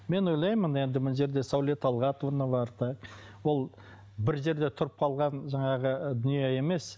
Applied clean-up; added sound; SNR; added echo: none; none; none; none.